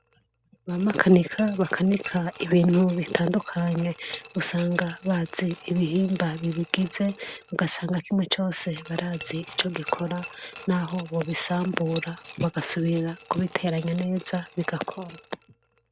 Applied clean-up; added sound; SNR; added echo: none; Glass; 17 dB; none.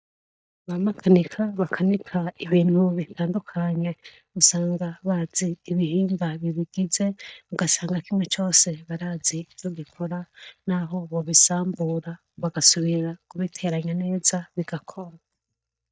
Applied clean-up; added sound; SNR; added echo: neural mask model DeepFilterNet 3.